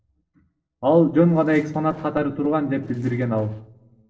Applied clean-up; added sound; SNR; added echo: neural separator model SepFormer DNS4.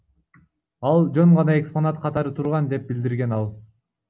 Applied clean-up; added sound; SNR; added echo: none; none; none; none.